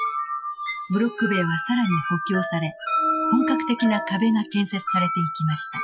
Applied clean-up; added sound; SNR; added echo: classical method Wiener filter.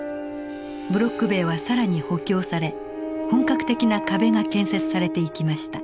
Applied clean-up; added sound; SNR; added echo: none; none; none; none.